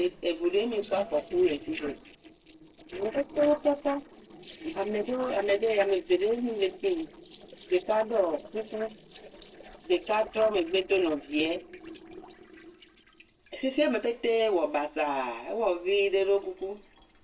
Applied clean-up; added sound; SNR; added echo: neural separator model SepFormer DNS4.